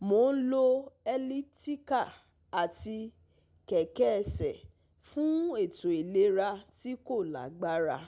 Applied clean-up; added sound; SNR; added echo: none; none; none; none.